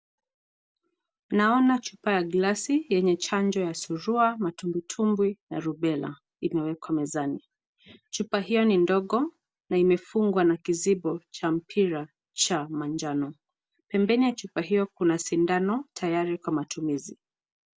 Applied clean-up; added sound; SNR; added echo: none; none; none; none.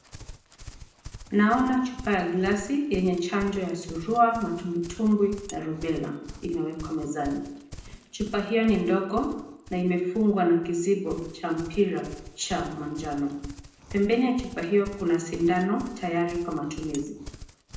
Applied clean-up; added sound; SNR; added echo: none; Livestock, farm animals, working animals; 17 dB; reverberation time 0.7 s.